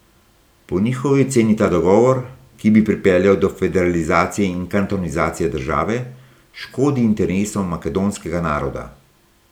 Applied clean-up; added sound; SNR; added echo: none; none; none; none.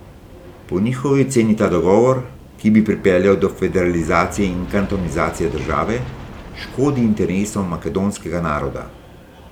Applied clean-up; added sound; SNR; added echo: none; Aircraft; 16 dB; none.